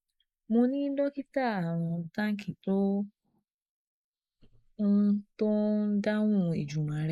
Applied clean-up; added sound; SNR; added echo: neural mask model Resemble Enhance denoiser.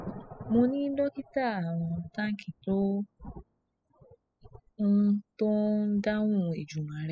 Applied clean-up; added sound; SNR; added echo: classical method spectral subtraction.